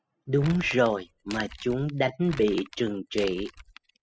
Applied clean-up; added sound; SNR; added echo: classical method spectral subtraction.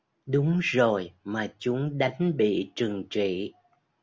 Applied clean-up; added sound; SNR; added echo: none; none; none; none.